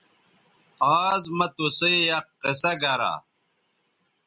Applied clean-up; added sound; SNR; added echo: none; none; none; none.